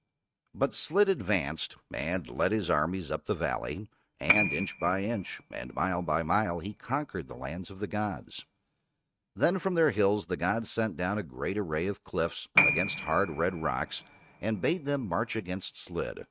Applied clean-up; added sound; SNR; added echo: neural mask model RNNoise.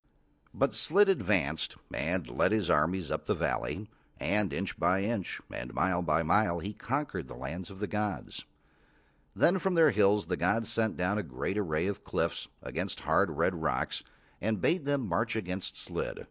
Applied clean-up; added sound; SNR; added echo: none; none; none; none.